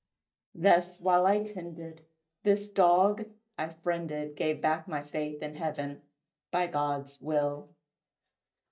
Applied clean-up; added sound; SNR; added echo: neural mask model DeepFilterNet 3.